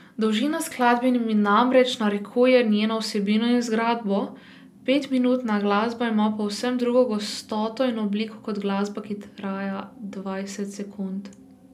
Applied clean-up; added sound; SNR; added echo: none; none; none; none.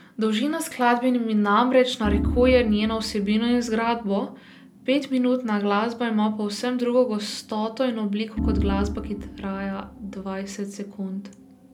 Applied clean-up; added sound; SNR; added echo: none; Organ; 5 dB; none.